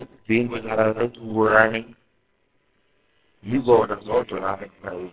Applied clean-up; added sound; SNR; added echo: neural separator model SepFormer WHAMR!.